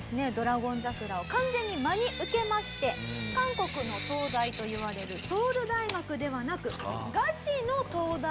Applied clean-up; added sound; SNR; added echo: none; Drip / Sink (filling or washing); 9 dB; none.